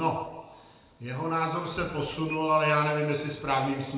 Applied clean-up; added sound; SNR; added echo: none; Squeak / Dishes, pots, and pans; 18 dB; reverberation time 1.0 s.